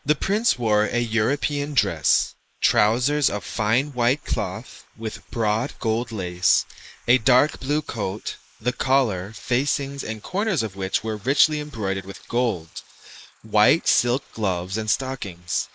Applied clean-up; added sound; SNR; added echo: neural mask model Resemble Enhance denoiser.